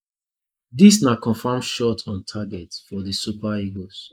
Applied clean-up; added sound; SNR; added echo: neural mask model Resemble Enhance denoiser.